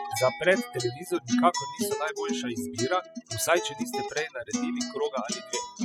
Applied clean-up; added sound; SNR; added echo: classical method spectral subtraction.